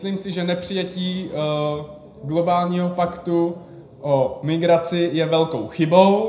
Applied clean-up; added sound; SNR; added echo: none; none; none; reverberation time 0.4 s.